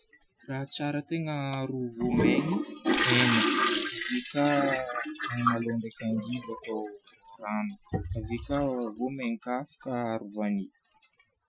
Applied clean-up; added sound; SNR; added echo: classical method Wiener filter.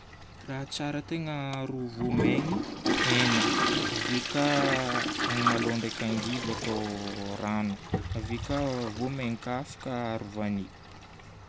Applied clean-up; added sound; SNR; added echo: none; Toilet flush; 0 dB; none.